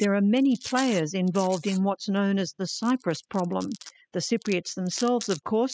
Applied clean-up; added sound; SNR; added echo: classical method spectral subtraction.